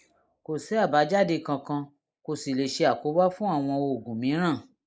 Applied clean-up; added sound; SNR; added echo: neural mask model Resemble Enhance denoiser.